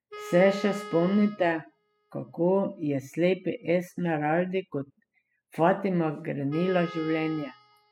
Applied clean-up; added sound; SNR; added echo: classical method spectral subtraction.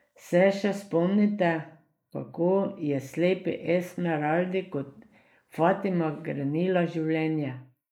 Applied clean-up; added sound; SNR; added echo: neural mask model Resemble Enhance denoiser.